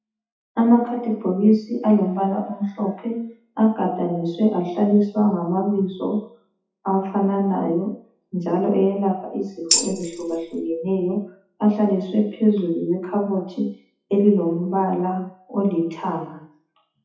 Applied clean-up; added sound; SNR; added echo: classical method WPE with log-MMSE.